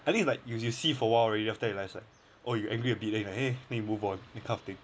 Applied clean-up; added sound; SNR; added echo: none; none; none; none.